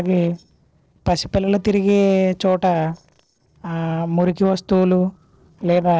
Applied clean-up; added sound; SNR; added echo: neural separator model SepFormer DNS4.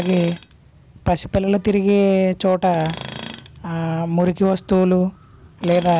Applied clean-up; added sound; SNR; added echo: none; Tools; 19 dB; none.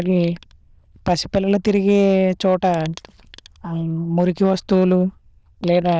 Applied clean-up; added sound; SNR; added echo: neural diffusion model UNIVERSE++.